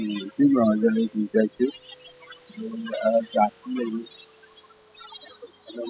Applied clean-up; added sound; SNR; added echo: classical method spectral subtraction.